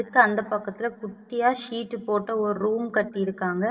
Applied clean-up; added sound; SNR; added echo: none; none; none; reverberation time 1.6 s.